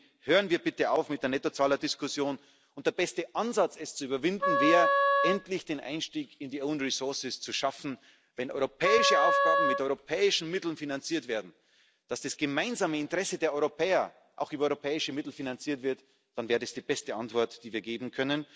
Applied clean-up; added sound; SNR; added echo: none; Wind instrument, woodwind instrument; -3 dB; none.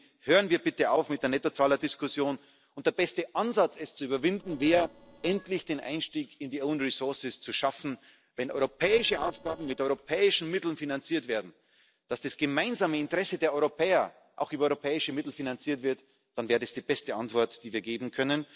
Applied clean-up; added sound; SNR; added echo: neural separator model SepFormer DNS4.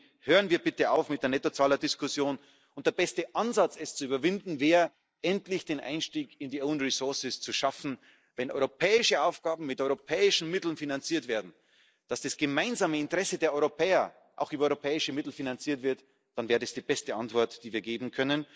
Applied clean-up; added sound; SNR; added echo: neural mask model Resemble Enhance denoiser.